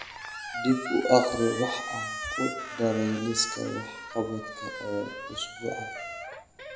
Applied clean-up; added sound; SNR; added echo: none; Squeak; 7 dB; reverberation time 0.7 s.